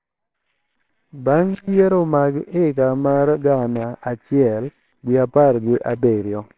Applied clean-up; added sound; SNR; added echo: neural separator model SepFormer WHAMR!.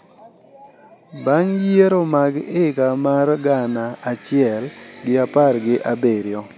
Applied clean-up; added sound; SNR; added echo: none; none; none; none.